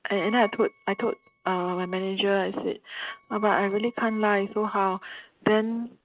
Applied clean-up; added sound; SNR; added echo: neural mask model RNNoise.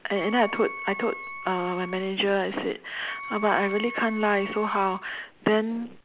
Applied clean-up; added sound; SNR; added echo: none; Wind instrument, woodwind instrument; 11 dB; none.